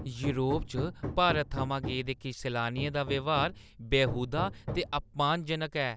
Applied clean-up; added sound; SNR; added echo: none; Hammer; 9 dB; none.